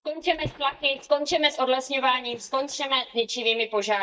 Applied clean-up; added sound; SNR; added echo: neural mask model DeepFilterNet 3.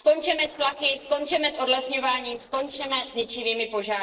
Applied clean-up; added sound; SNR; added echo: neural separator model SepFormer DNS4.